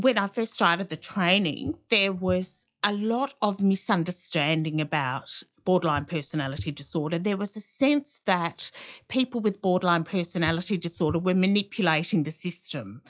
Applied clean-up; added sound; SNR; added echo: classical method log-MMSE.